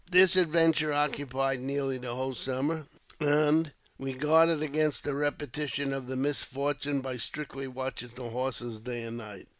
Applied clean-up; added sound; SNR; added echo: none; none; none; none.